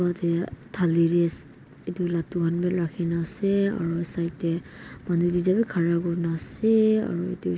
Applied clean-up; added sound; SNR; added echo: none; none; none; none.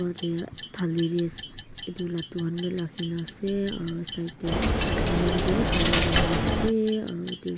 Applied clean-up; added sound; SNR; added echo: none; Clock + Coin (dropping); -4 dB; none.